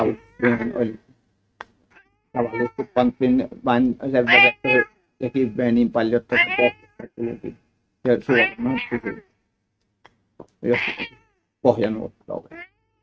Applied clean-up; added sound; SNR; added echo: neural mask model RNNoise.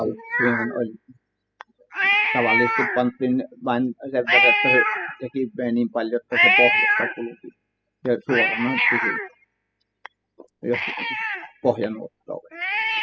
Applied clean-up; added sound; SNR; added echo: classical method spectral subtraction.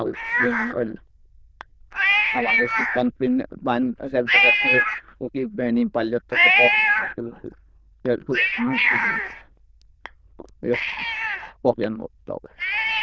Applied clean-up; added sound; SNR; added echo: neural diffusion model UNIVERSE++.